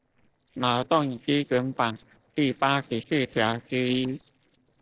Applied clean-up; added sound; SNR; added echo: neural separator model SepFormer DNS4.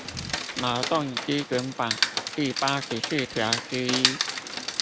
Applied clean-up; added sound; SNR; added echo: none; Rain; 1 dB; none.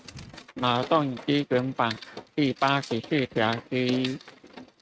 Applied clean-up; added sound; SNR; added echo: neural mask model RNNoise.